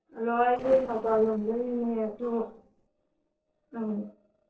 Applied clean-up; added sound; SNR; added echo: neural separator model SepFormer DNS4.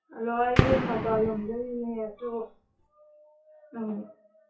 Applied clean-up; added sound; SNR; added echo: classical method WPE with log-MMSE.